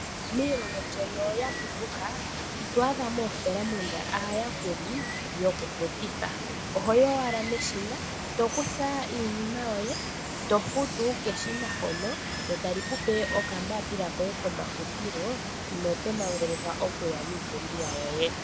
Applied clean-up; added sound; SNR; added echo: none; Water; 3 dB; none.